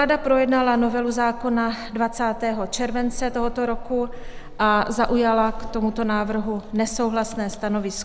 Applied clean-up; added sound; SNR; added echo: none; Buzz; 11 dB; none.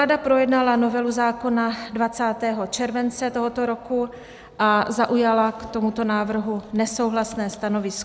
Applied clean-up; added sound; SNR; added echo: none; none; none; none.